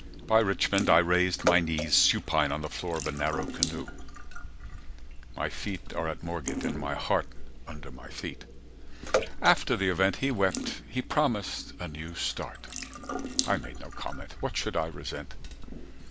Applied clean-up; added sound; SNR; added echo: none; Bathtub (filling or washing) / Water / Splash, splatter + Drip / Sink (filling or washing) / Water tap, faucet; 6 dB; none.